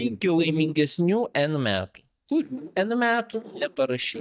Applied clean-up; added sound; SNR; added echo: neural mask model DeepFilterNet 3.